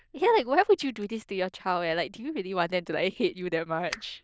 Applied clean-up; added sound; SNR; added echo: neural diffusion model UNIVERSE++.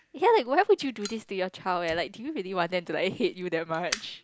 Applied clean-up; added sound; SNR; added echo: none; Fire; 17 dB; none.